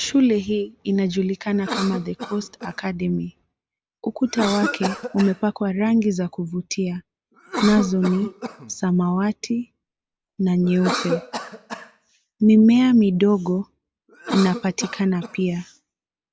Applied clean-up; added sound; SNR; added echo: none; Cough; 12 dB; none.